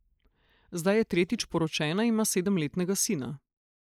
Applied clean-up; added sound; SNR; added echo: neural mask model Resemble Enhance denoiser.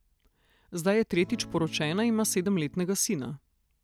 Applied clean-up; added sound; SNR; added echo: none; Acoustic guitar / Strum; 18 dB; none.